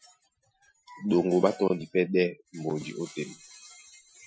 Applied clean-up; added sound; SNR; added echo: classical method Wiener filter.